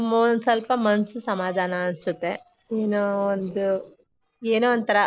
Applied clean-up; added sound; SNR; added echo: neural separator model SepFormer DNS4.